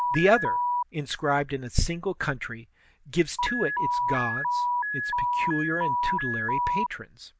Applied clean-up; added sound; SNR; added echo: none; Alarm; 0 dB; none.